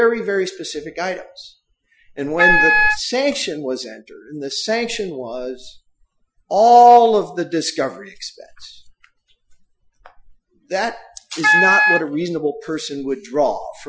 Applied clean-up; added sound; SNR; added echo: classical method Wiener filter.